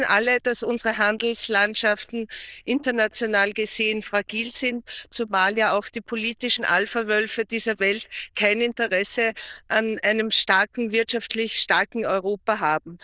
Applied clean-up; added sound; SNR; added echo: neural diffusion model UNIVERSE++.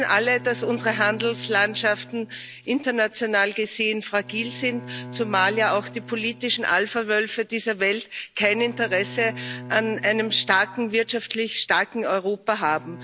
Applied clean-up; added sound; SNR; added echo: none; Bowed string instrument; 17 dB; none.